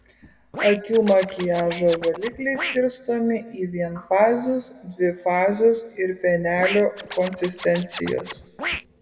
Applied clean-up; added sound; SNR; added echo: none; Scratching (performance technique); 9 dB; reverberation time 1.0 s.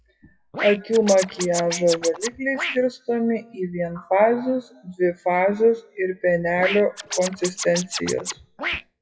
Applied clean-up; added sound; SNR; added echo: classical method WPE with log-MMSE.